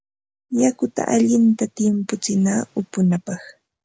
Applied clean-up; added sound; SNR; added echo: none; none; none; none.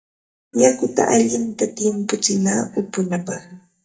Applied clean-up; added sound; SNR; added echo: neural mask model DeepFilterNet 3.